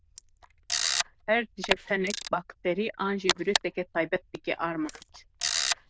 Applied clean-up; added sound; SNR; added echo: neural diffusion model UNIVERSE++.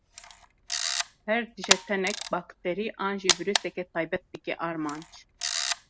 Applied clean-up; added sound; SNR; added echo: none; Camera; 0 dB; none.